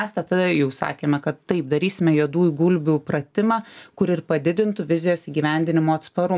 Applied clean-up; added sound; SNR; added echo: none; none; none; none.